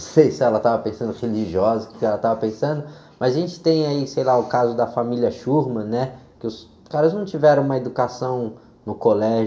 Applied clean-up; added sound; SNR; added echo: none; none; none; reverberation time 0.6 s.